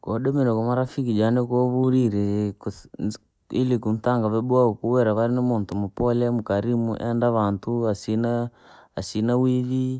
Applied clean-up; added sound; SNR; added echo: none; Ringtone; 13 dB; none.